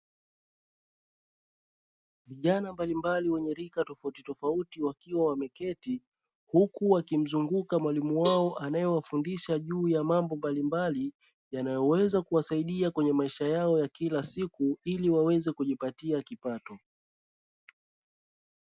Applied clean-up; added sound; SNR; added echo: none; Cowbell; 10 dB; none.